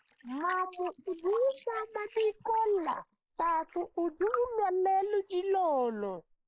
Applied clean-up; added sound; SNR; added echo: neural mask model Resemble Enhance denoiser.